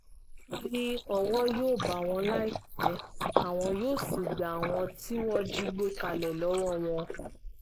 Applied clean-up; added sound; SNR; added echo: neural mask model Resemble Enhance denoiser.